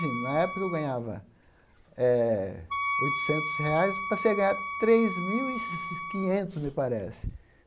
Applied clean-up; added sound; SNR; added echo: none; Wind instrument, woodwind instrument; 6 dB; none.